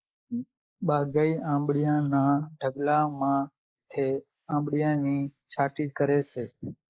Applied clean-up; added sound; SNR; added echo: neural mask model Resemble Enhance denoiser.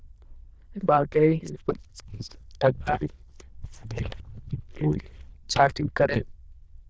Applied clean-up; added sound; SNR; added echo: neural diffusion model UNIVERSE++.